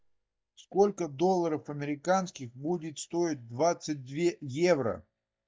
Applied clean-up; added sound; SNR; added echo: neural mask model DeepFilterNet 3.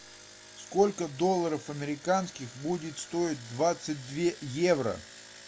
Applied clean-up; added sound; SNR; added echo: none; Engine; 19 dB; none.